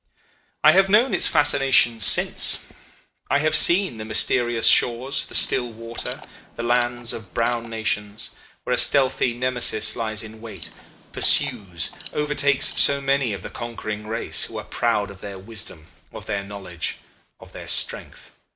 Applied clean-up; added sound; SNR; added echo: none; Alarm; 19 dB; none.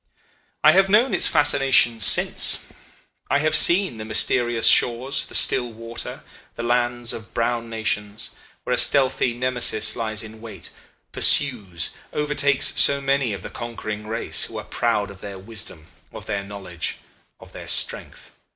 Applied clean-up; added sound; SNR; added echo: none; none; none; none.